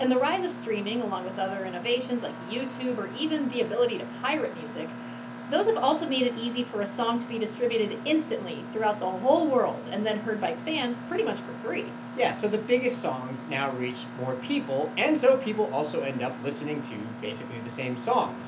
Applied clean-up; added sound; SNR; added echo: none; Mechanisms; 10 dB; reverberation time 0.3 s.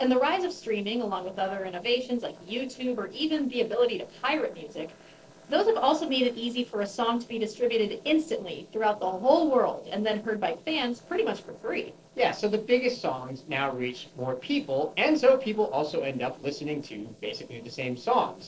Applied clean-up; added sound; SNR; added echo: neural separator model SepFormer DNS4.